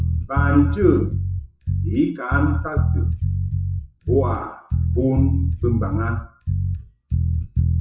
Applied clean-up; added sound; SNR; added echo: classical method WPE with log-MMSE.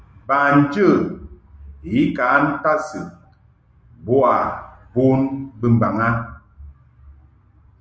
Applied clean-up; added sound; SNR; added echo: none; none; none; none.